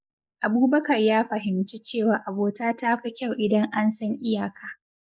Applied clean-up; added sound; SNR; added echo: neural mask model Resemble Enhance denoiser.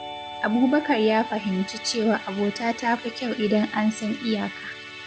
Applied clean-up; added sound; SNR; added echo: none; Musical instrument; 13 dB; none.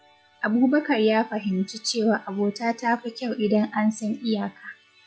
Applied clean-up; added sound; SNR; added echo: classical method log-MMSE.